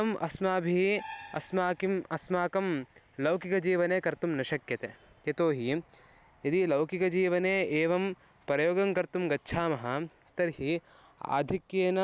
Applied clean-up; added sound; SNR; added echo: none; none; none; none.